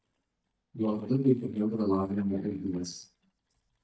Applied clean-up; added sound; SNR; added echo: neural mask model DeepFilterNet 3.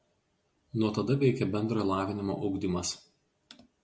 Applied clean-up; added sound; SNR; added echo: none; none; none; none.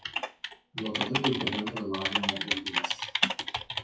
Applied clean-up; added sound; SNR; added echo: classical method WPE with log-MMSE.